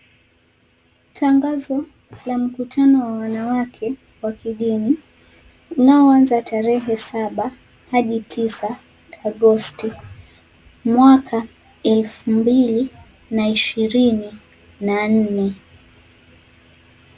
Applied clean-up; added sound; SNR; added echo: none; none; none; none.